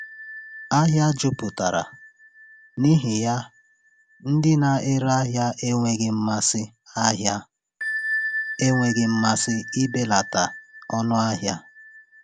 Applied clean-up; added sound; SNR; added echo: none; Bell; 13 dB; none.